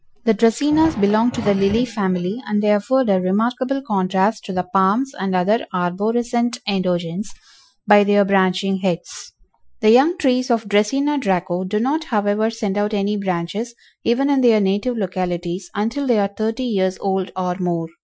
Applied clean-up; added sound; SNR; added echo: classical method Wiener filter.